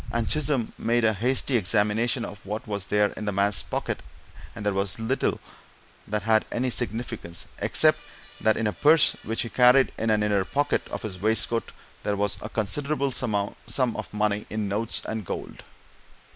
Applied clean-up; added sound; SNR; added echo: none; none; none; none.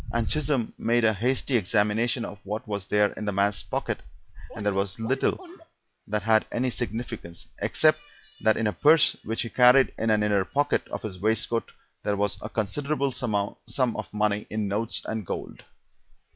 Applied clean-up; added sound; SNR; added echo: classical method log-MMSE.